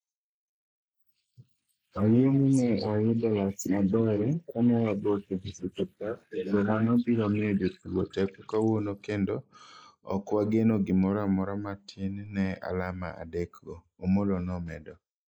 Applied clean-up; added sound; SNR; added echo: neural mask model Resemble Enhance denoiser.